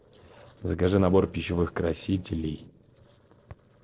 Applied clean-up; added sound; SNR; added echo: neural separator model SepFormer DNS4.